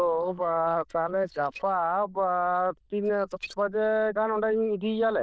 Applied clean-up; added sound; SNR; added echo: neural diffusion model UNIVERSE++.